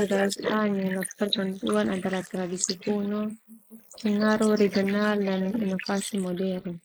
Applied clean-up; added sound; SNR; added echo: neural mask model Resemble Enhance denoiser.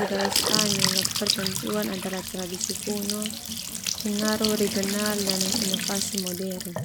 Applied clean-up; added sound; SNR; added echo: none; Trickle, dribble / Bathtub (filling or washing) / Sink (filling or washing) / Gurgling / Splash, splatter; -1 dB; none.